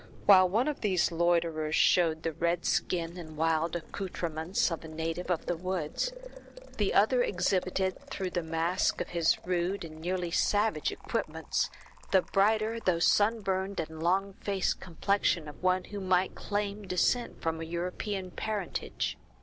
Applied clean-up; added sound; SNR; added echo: none; Boiling; 20 dB; none.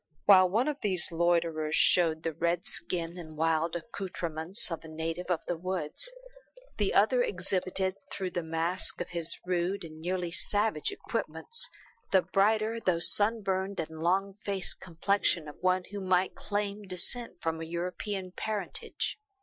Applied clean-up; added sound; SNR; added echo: classical method Wiener filter.